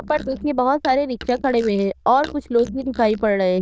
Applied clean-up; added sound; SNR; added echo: neural diffusion model UNIVERSE++.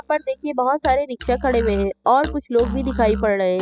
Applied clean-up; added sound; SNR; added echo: classical method spectral subtraction.